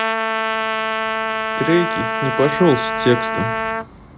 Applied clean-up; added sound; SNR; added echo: none; Trumpet; 0 dB; none.